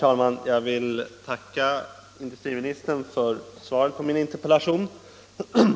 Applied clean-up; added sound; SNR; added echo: none; none; none; none.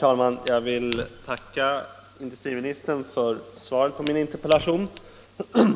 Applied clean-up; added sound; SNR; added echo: none; Fire; 13 dB; none.